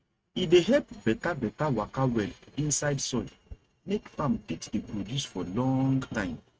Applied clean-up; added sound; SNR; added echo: neural mask model RNNoise.